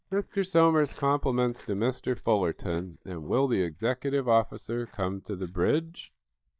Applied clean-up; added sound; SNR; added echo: neural mask model DeepFilterNet 3.